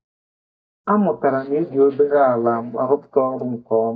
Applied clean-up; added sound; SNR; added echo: neural mask model DeepFilterNet 3.